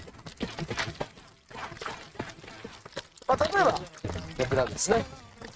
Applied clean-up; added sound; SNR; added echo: neural mask model RNNoise.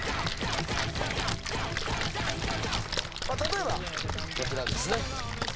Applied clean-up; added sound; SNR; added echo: none; Splash, splatter; 1 dB; none.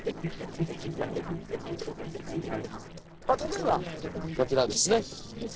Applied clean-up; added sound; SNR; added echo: neural separator model SepFormer DNS4.